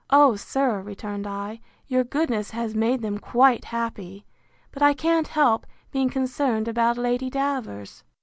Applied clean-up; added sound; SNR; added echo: none; none; none; none.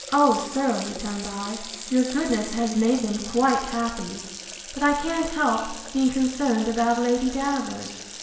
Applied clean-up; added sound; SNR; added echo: none; Water tap, faucet; 13 dB; reverberation time 0.9 s.